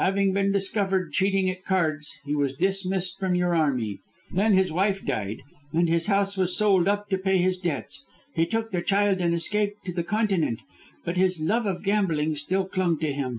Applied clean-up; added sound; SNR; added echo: none; none; none; none.